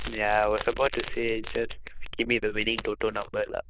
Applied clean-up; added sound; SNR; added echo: neural diffusion model UNIVERSE++.